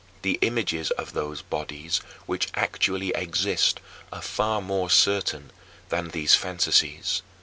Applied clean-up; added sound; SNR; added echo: none; none; none; none.